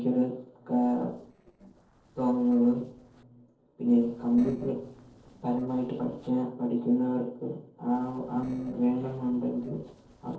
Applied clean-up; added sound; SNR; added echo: neural separator model SepFormer DNS4.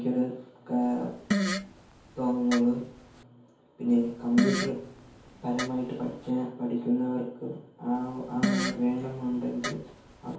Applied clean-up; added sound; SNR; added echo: none; Fart; 4 dB; reverberation time 0.6 s.